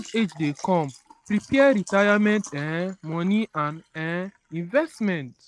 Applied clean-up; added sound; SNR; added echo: neural mask model RNNoise.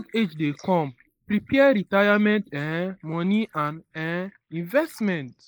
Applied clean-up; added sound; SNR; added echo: neural mask model Resemble Enhance denoiser.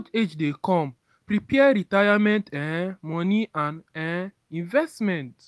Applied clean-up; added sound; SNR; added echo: none; none; none; none.